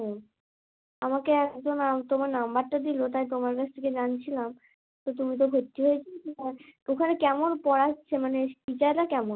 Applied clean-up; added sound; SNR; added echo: none; none; none; none.